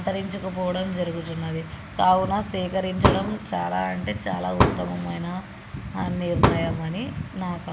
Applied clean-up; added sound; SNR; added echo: none; Fireworks; -1 dB; none.